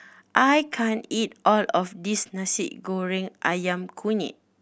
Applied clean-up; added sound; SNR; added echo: none; none; none; none.